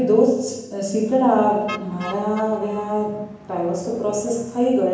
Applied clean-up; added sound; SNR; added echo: none; Motor vehicle (road); 18 dB; reverberation time 1.0 s.